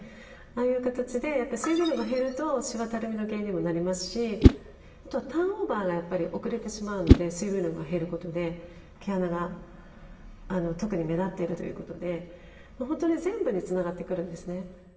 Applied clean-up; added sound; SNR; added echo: none; Whoosh, swoosh, swish; -4 dB; reverberation time 1.0 s.